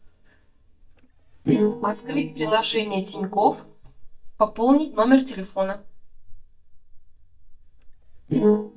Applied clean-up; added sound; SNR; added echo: neural mask model DeepFilterNet 3.